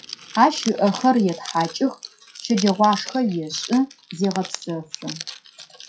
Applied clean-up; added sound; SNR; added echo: classical method WPE with log-MMSE.